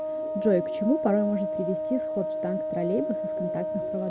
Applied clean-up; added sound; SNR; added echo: none; Wind instrument, woodwind instrument; 2 dB; none.